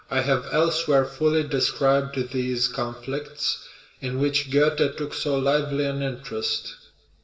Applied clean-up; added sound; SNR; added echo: none; none; none; reverberation time 0.8 s.